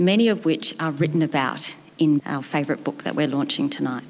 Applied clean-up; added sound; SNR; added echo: none; none; none; none.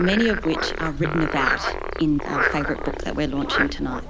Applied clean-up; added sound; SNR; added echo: none; Frog; 2 dB; none.